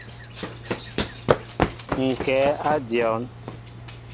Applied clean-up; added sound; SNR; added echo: none; Run; 2 dB; none.